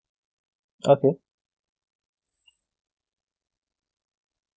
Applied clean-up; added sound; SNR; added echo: none; none; none; none.